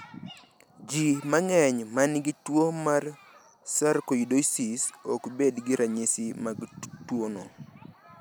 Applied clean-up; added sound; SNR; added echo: none; none; none; none.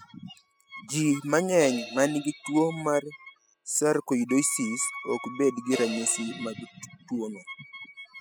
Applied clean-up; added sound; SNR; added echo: classical method spectral subtraction.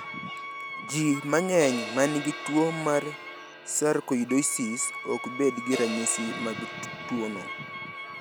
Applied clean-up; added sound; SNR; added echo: none; Crash cymbal + Wind instrument, woodwind instrument; 9 dB; none.